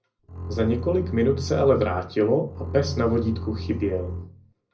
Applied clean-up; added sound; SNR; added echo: none; Bowed string instrument; 8 dB; reverberation time 0.4 s.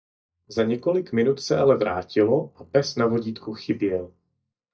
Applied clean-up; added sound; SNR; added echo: neural mask model DeepFilterNet 3.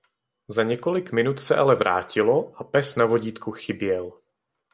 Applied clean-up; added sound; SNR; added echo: none; none; none; none.